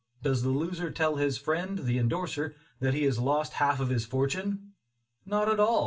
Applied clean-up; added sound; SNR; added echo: none; none; none; reverberation time 0.2 s.